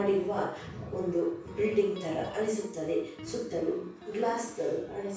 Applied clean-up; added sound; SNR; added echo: none; Guitar; 19 dB; reverberation time 0.6 s.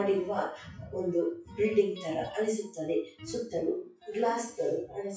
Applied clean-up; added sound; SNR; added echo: classical method WPE with log-MMSE.